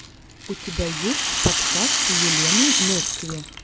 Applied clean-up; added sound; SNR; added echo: none; Rattle; -5 dB; none.